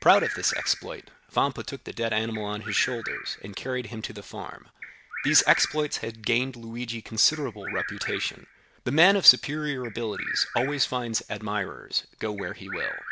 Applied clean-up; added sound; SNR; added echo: none; Bird vocalization, bird call, bird song; 10 dB; none.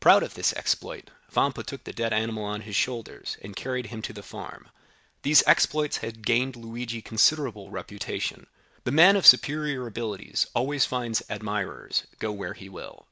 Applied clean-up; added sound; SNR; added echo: none; none; none; none.